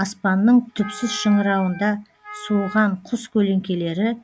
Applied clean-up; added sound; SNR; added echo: none; Wind instrument, woodwind instrument + Organ; 17 dB; none.